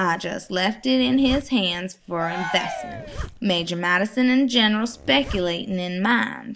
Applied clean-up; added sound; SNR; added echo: none; Zipper (clothing) + Cheering; 13 dB; none.